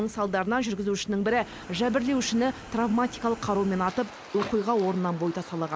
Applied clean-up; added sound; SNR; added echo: none; none; none; none.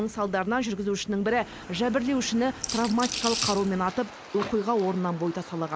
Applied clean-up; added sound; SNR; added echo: none; Rattle / Rattle (instrument); 5 dB; none.